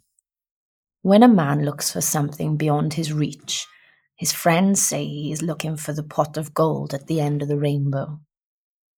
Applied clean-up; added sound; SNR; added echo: neural mask model Resemble Enhance denoiser.